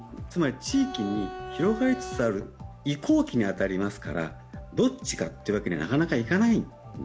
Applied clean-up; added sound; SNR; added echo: none; Bowed string instrument; 11 dB; none.